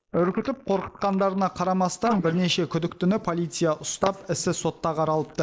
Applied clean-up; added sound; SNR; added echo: neural mask model Resemble Enhance denoiser.